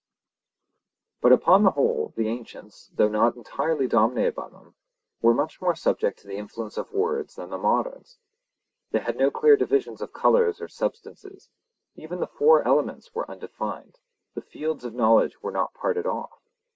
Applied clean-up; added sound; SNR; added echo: none; none; none; none.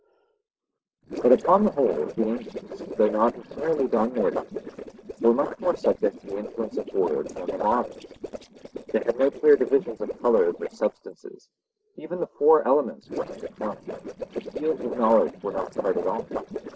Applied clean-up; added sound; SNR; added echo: neural separator model SepFormer DNS4.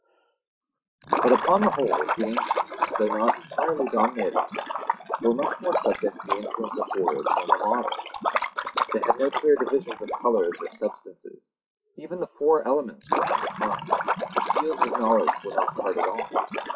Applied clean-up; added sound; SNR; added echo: classical method log-MMSE.